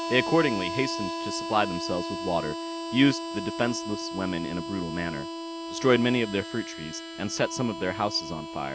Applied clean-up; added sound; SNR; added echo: none; Harmonica; 6 dB; none.